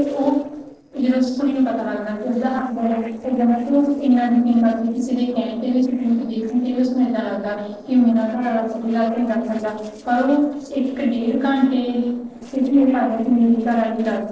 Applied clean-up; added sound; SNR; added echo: neural separator model SepFormer DNS4.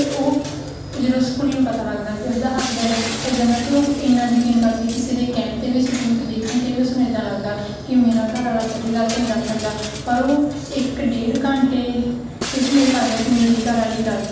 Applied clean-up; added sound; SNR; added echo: none; Shatter; 14 dB; reverberation time 1.2 s.